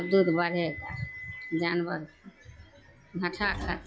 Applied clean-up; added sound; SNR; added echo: classical method log-MMSE.